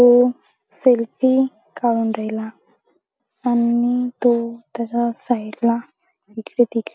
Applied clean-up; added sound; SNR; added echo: none; none; none; none.